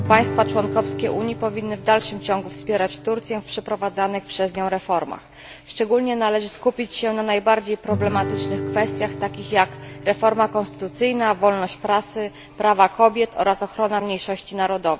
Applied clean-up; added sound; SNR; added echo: none; Guitar; 11 dB; none.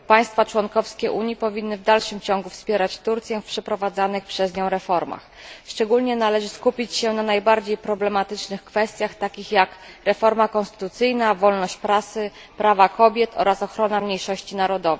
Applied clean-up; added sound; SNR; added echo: none; none; none; none.